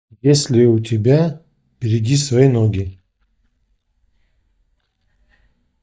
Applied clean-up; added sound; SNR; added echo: neural mask model DeepFilterNet 3.